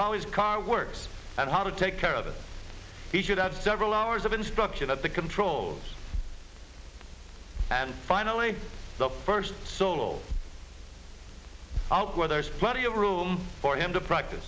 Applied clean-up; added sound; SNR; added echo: none; none; none; none.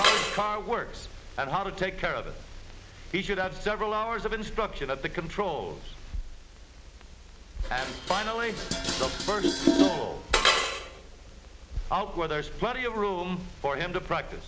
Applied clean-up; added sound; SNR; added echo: none; Dishes, pots, and pans; 1 dB; none.